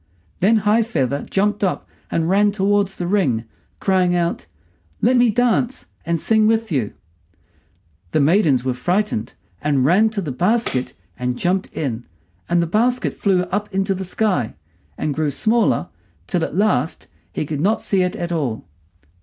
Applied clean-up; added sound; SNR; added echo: none; Tambourine; 5 dB; none.